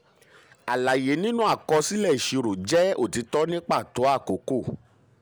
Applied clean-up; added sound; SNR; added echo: none; none; none; none.